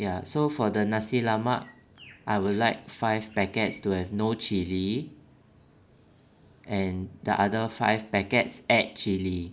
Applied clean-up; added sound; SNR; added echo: none; none; none; none.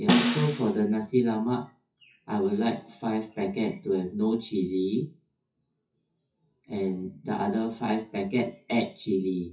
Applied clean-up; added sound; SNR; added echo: classical method WPE with log-MMSE.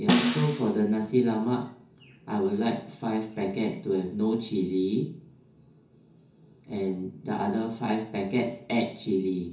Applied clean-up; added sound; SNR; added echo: none; Snare drum; -1 dB; reverberation time 0.6 s.